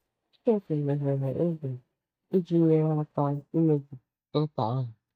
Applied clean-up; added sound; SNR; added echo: neural mask model DeepFilterNet 3.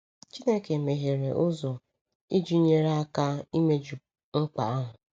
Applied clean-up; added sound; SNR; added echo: none; none; none; none.